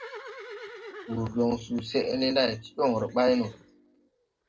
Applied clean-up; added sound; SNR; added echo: neural separator model SepFormer DNS4.